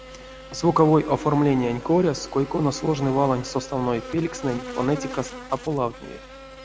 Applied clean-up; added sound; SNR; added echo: none; Buzz; 15 dB; none.